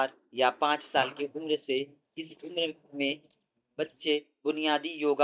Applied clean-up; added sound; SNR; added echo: neural mask model DeepFilterNet 3.